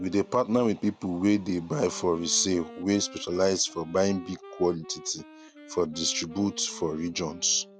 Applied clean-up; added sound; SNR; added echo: none; Wind instrument, woodwind instrument; 19 dB; none.